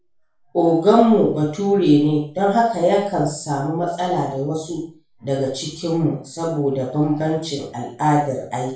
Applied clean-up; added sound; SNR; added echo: none; none; none; reverberation time 0.4 s.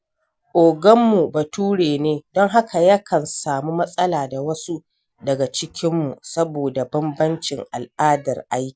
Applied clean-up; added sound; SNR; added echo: none; none; none; none.